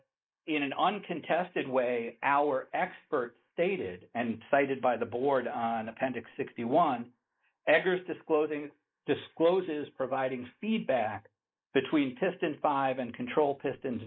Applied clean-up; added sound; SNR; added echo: neural mask model Resemble Enhance denoiser.